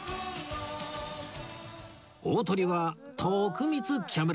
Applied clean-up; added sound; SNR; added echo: none; none; none; none.